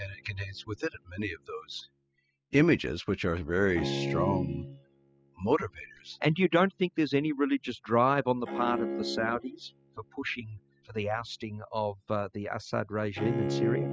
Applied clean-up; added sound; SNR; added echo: classical method spectral subtraction.